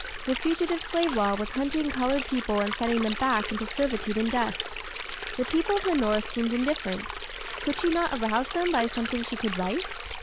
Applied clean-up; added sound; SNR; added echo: none; Stream; 7 dB; none.